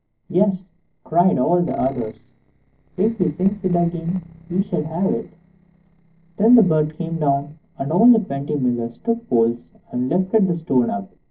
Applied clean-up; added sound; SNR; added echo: neural separator model SepFormer DNS4.